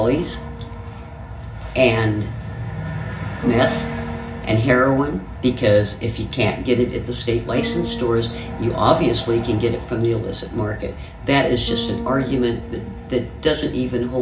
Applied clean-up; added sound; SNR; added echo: none; Bass guitar; 14 dB; reverberation time 0.4 s.